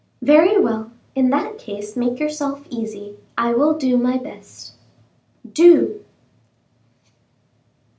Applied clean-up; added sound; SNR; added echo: none; none; none; none.